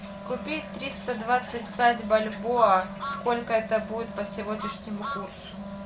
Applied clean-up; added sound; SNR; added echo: none; Truck + Wind instrument, woodwind instrument; 12 dB; none.